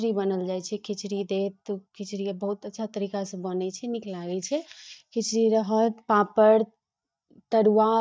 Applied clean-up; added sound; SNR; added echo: neural mask model DeepFilterNet 3.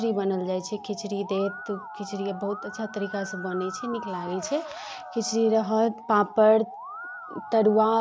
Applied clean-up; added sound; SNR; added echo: none; Musical instrument; 13 dB; none.